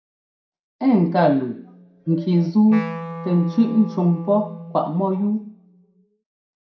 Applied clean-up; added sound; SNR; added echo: none; Wind instrument, woodwind instrument; 13 dB; reverberation time 0.5 s.